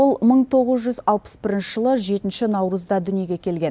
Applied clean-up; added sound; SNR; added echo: none; none; none; none.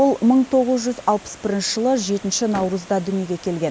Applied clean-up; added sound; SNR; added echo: none; Water + Slam; 20 dB; none.